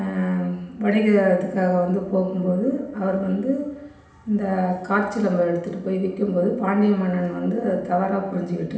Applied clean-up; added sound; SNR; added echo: none; none; none; reverberation time 0.8 s.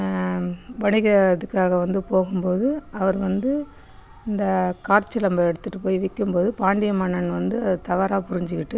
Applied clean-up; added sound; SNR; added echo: none; none; none; none.